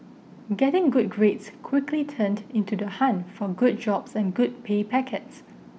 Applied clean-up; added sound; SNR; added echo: none; none; none; none.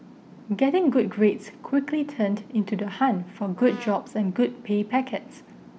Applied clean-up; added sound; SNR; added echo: none; Brass instrument; 20 dB; none.